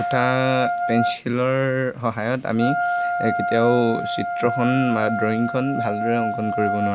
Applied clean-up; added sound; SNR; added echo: none; Wind instrument, woodwind instrument; 3 dB; none.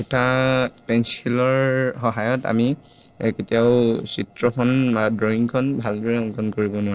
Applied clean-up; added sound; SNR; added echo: neural separator model SepFormer DNS4.